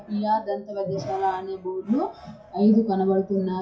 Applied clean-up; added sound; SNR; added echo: classical method WPE with log-MMSE.